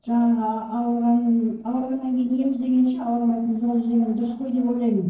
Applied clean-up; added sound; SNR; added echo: neural separator model SepFormer DNS4.